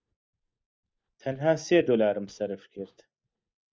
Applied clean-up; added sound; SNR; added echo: neural mask model DeepFilterNet 3.